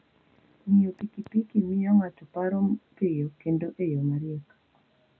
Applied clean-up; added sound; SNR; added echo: none; none; none; none.